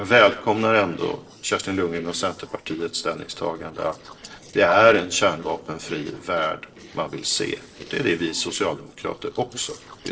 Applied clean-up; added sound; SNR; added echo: neural separator model SepFormer DNS4.